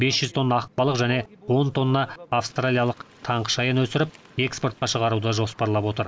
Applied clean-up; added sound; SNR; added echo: none; none; none; none.